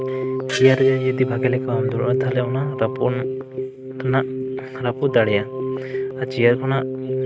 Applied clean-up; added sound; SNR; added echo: neural mask model RNNoise.